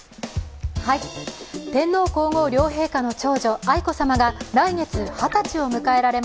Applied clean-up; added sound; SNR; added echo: none; none; none; none.